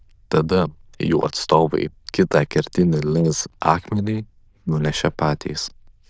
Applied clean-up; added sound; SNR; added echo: neural diffusion model UNIVERSE++.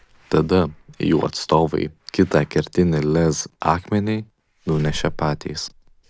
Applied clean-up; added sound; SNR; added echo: none; Thump, thud + Slam / Alarm; 19 dB; none.